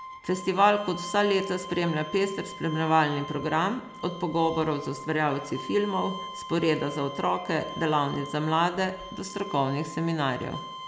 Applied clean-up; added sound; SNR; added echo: none; Bowed string instrument; 13 dB; none.